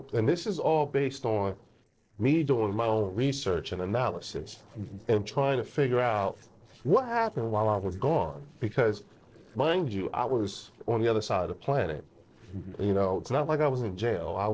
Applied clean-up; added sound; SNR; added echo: neural separator model SepFormer DNS4.